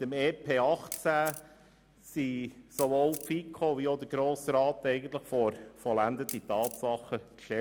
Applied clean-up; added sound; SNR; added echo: none; Camera; 16 dB; none.